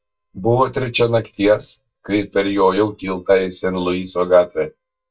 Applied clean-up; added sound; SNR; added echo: neural mask model DeepFilterNet 3.